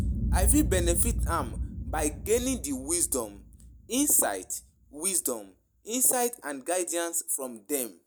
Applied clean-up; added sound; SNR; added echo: none; Boom; 4 dB; none.